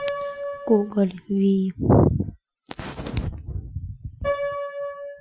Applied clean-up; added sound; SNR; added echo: classical method Wiener filter.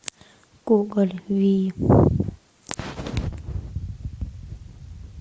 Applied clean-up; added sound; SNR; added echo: none; none; none; none.